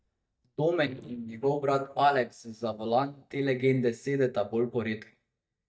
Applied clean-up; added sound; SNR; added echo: neural mask model DeepFilterNet 3.